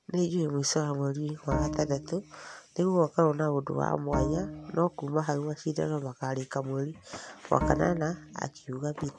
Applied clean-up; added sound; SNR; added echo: none; Bowed string instrument; 6 dB; none.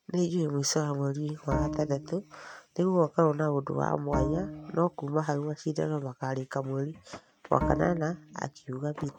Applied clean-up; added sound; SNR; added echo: neural mask model RNNoise.